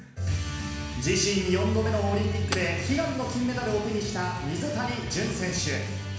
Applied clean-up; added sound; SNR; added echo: none; Fire; 14 dB; reverberation time 1.1 s.